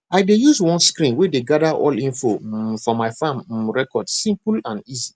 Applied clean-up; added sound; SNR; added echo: none; none; none; none.